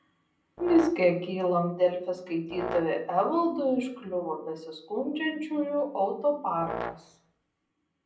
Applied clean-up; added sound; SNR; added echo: none; Brass instrument; 11 dB; reverberation time 0.6 s.